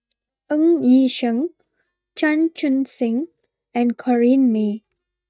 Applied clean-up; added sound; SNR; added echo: neural mask model DeepFilterNet 3.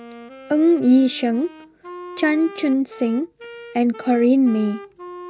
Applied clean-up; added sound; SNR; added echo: none; Wind instrument, woodwind instrument; 18 dB; none.